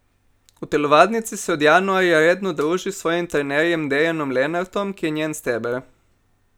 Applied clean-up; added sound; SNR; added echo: none; none; none; none.